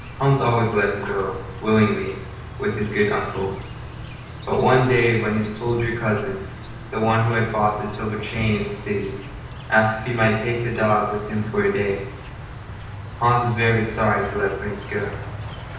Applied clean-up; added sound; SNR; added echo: none; Insect; 12 dB; reverberation time 0.9 s.